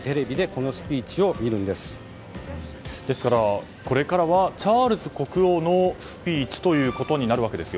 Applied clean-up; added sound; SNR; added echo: none; none; none; none.